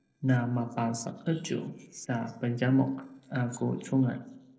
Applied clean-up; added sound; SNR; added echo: neural separator model SepFormer DNS4.